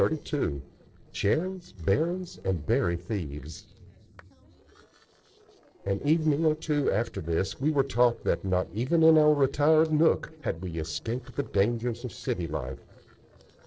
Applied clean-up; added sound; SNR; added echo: neural separator model SepFormer DNS4.